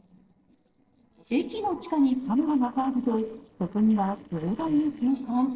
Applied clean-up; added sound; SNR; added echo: neural separator model SepFormer DNS4.